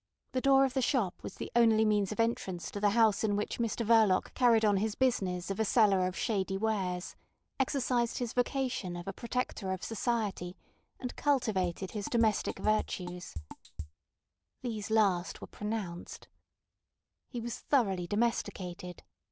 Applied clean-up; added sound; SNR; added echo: none; Drum kit; 10 dB; none.